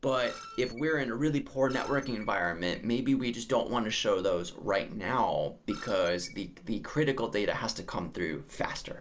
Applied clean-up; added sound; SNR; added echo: none; Screech; 18 dB; none.